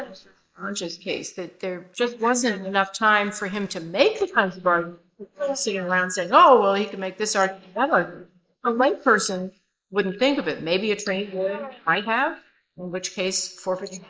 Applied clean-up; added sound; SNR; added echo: neural mask model Resemble Enhance denoiser.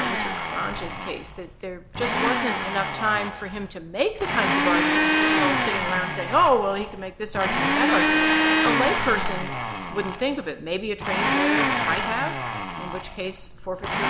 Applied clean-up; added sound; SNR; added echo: none; Domestic sounds, home sounds; -2 dB; none.